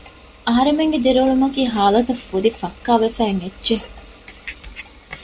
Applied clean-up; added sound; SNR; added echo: none; none; none; none.